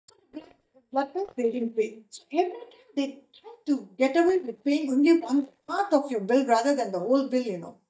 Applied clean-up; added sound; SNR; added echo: neural mask model DeepFilterNet 3.